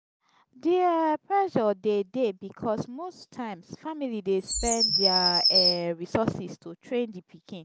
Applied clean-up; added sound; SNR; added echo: none; Bird vocalization, bird call, bird song; -2 dB; none.